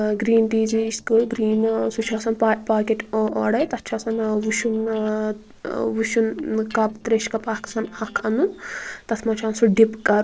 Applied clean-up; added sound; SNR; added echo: neural separator model SepFormer DNS4.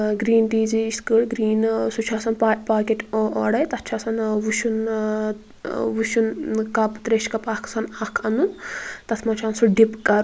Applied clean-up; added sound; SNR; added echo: none; none; none; none.